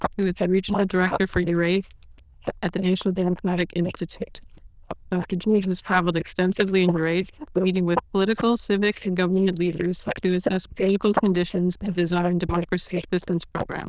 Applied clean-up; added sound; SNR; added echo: neural diffusion model UNIVERSE++.